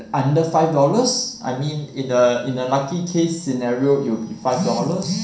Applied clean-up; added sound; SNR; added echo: none; none; none; reverberation time 0.6 s.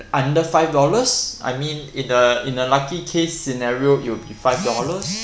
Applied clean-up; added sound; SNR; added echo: none; none; none; none.